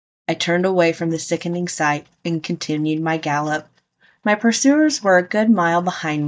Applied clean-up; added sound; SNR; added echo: neural mask model DeepFilterNet 3.